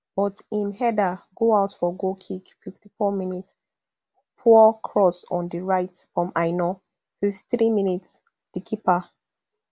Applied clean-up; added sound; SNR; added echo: none; none; none; none.